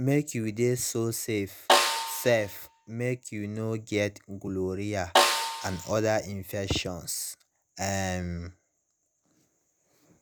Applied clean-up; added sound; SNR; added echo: none; Snare drum; -1 dB; none.